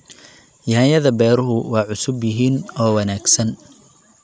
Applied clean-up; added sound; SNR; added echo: none; none; none; none.